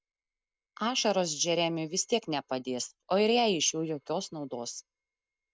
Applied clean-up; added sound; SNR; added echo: neural mask model DeepFilterNet 3.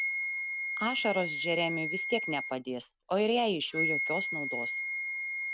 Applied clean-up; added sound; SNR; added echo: none; Wind instrument, woodwind instrument; 2 dB; none.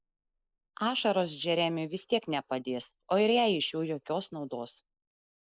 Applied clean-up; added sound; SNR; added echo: neural mask model Resemble Enhance denoiser.